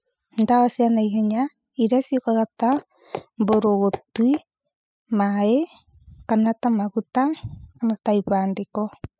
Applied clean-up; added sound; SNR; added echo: classical method spectral subtraction.